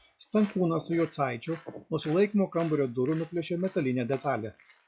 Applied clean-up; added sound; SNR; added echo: classical method log-MMSE.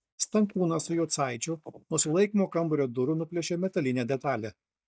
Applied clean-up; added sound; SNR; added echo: neural mask model DeepFilterNet 3.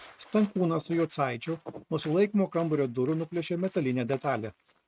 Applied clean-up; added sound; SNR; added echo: neural mask model RNNoise.